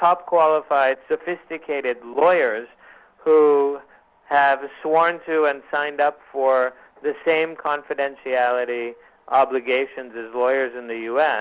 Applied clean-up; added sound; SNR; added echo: none; none; none; none.